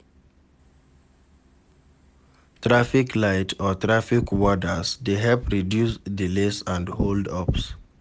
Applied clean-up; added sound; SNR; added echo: none; none; none; none.